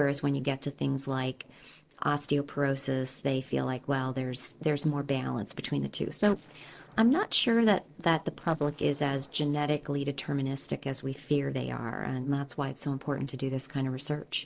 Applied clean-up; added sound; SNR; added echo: neural separator model SepFormer DNS4.